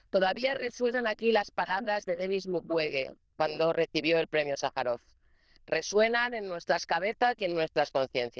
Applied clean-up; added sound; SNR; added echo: neural diffusion model UNIVERSE++.